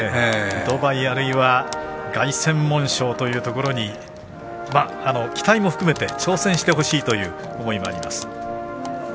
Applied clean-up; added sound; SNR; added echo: none; Typing; 20 dB; none.